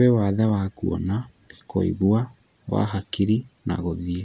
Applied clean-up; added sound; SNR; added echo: none; none; none; none.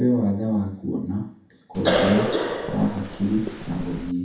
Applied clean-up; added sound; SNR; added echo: none; Cough; 1 dB; reverberation time 0.7 s.